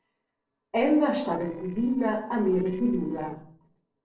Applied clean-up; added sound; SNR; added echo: neural separator model SepFormer DNS4.